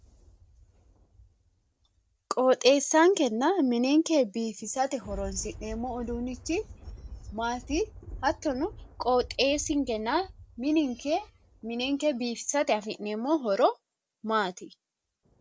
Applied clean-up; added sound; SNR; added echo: none; Thunder; 19 dB; none.